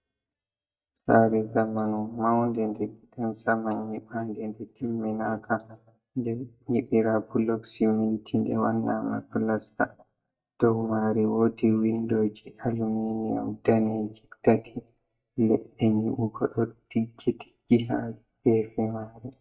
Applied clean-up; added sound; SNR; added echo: neural mask model DeepFilterNet 3.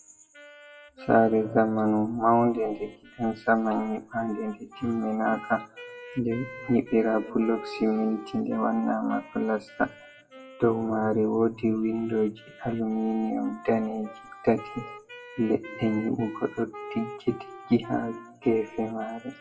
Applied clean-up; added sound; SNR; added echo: classical method WPE with log-MMSE.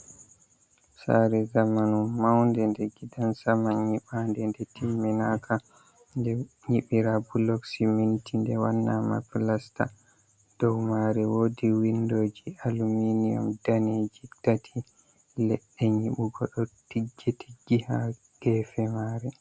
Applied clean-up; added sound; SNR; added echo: none; none; none; none.